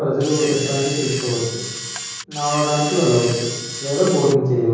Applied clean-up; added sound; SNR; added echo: none; Camera; 8 dB; reverberation time 1.3 s.